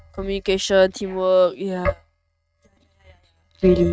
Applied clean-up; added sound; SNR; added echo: neural mask model RNNoise.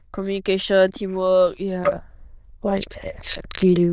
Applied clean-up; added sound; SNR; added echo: neural diffusion model UNIVERSE++.